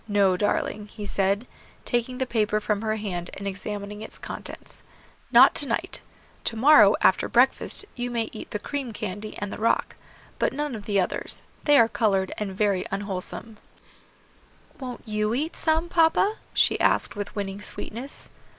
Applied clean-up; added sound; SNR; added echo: neural mask model Resemble Enhance denoiser.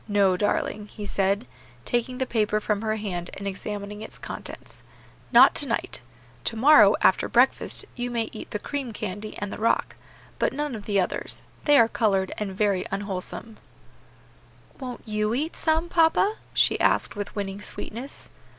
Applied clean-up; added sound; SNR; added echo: none; none; none; none.